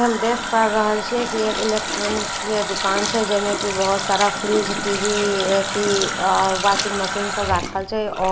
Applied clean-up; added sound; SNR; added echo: none; Water tap, faucet; 4 dB; none.